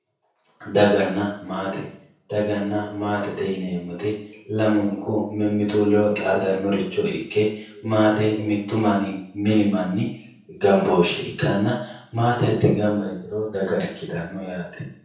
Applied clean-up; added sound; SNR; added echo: none; none; none; reverberation time 0.6 s.